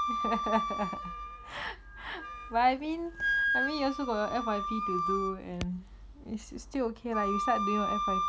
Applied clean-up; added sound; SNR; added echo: none; Wind instrument, woodwind instrument; 1 dB; none.